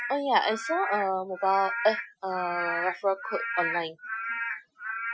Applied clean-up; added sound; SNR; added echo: classical method Wiener filter.